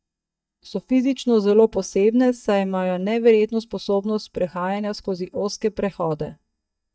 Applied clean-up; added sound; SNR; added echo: neural mask model DeepFilterNet 3.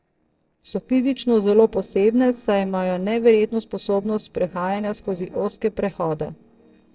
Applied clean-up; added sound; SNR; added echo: neural separator model SepFormer DNS4.